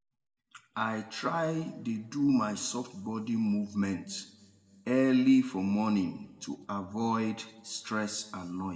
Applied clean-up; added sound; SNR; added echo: none; none; none; reverberation time 1.2 s.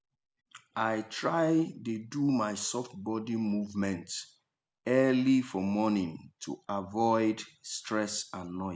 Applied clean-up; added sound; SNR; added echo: none; none; none; none.